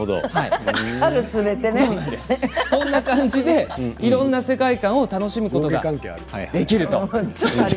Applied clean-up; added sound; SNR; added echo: none; none; none; none.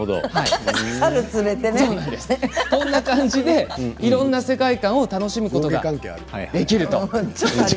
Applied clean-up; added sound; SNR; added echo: none; Shatter / Crushing; 17 dB; none.